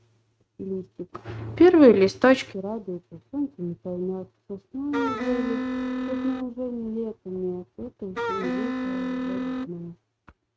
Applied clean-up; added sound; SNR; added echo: neural mask model RNNoise.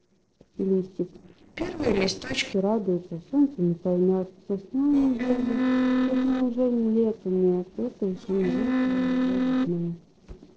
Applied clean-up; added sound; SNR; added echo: neural separator model SepFormer DNS4.